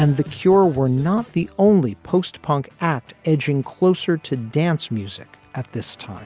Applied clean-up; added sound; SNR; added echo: none; none; none; none.